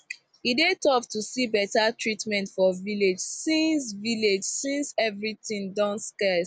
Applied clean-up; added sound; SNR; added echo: none; none; none; none.